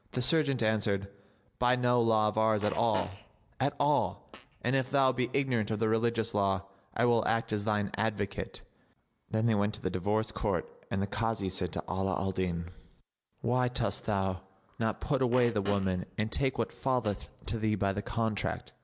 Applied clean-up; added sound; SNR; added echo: none; Fart; 17 dB; none.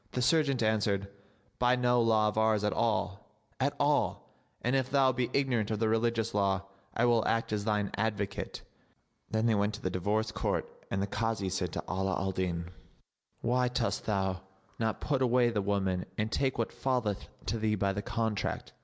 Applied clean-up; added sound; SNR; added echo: none; none; none; none.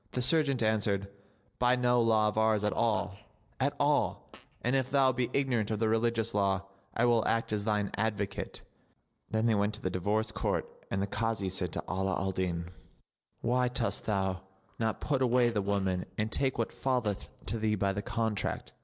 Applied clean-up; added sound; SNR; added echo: neural separator model SepFormer DNS4.